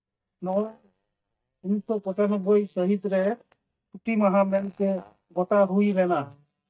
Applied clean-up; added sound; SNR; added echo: neural mask model DeepFilterNet 3.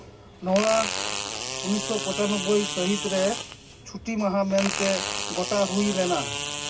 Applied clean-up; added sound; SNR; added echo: none; Fart; 5 dB; reverberation time 0.4 s.